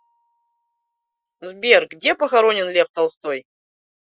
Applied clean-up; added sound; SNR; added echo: classical method Wiener filter.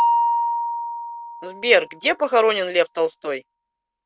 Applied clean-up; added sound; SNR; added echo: none; Mallet percussion; 3 dB; none.